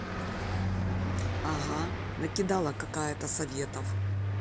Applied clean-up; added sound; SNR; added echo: none; Car passing by; -2 dB; none.